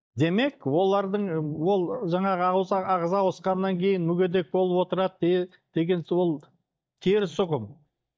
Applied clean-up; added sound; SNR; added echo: neural mask model DeepFilterNet 3.